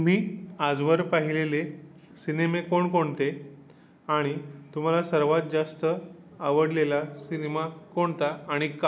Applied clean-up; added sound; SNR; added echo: none; none; none; none.